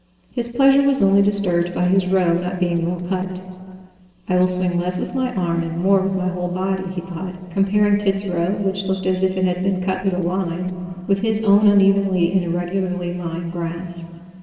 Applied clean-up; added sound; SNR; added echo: neural separator model SepFormer DNS4.